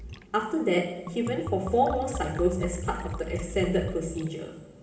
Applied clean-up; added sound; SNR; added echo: none; Liquid; 9 dB; reverberation time 1.1 s.